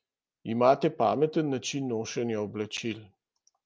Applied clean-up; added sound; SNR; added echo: none; none; none; none.